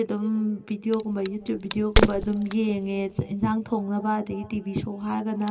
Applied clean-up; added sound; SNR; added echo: none; Crack; 3 dB; reverberation time 2.7 s.